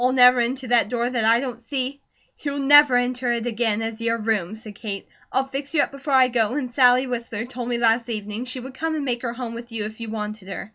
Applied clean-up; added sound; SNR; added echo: none; none; none; none.